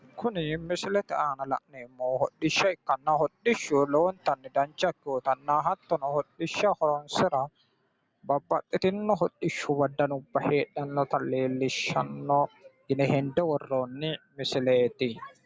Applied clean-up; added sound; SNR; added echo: none; none; none; none.